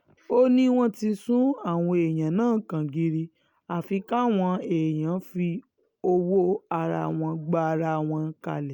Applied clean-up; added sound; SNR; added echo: none; none; none; none.